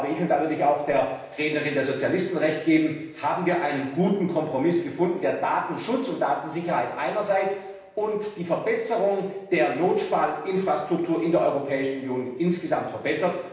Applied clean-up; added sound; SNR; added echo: none; Drip / Water; 19 dB; reverberation time 0.9 s.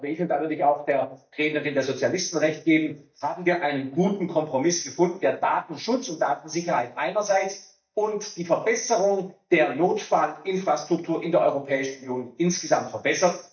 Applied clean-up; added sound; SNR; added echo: neural mask model DeepFilterNet 3.